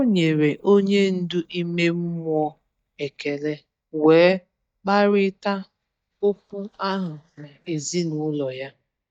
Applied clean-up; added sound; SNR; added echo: neural mask model DeepFilterNet 3.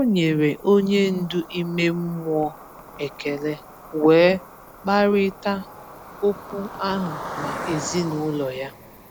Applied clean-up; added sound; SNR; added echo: none; Cricket; 15 dB; none.